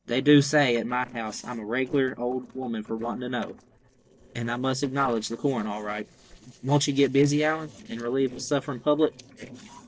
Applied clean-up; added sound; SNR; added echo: neural separator model SepFormer DNS4.